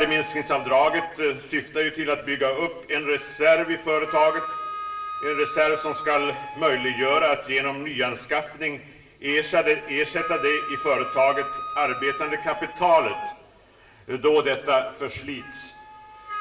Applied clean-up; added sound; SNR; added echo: none; Wind instrument, woodwind instrument; 11 dB; reverberation time 0.8 s.